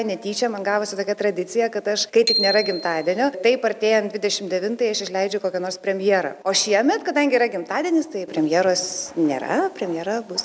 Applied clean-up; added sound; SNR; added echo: none; Bicycle bell; 8 dB; none.